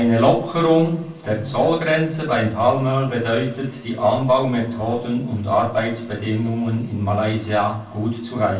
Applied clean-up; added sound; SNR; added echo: none; none; none; reverberation time 0.3 s.